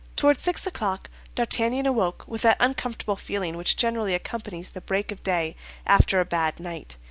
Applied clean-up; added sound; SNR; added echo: none; none; none; none.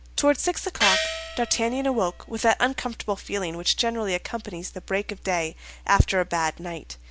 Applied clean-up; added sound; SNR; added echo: none; Gong; 3 dB; none.